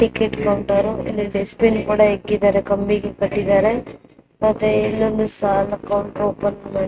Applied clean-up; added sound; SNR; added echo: neural mask model RNNoise.